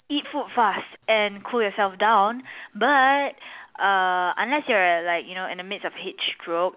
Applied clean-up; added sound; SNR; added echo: none; none; none; none.